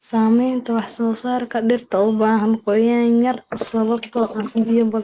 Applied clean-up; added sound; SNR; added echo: neural mask model Resemble Enhance denoiser.